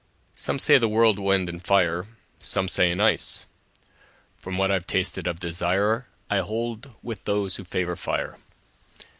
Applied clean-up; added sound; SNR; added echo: none; none; none; none.